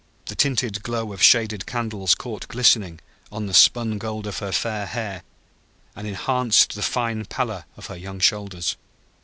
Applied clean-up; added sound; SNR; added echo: none; none; none; none.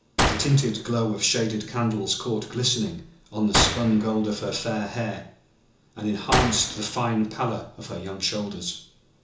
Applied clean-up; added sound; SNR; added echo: none; Gunshot, gunfire; 5 dB; reverberation time 0.7 s.